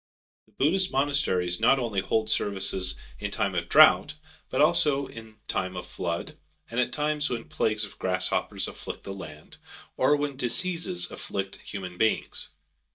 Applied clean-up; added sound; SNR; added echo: neural mask model DeepFilterNet 3.